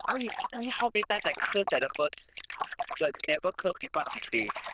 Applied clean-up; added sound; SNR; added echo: neural diffusion model UNIVERSE++.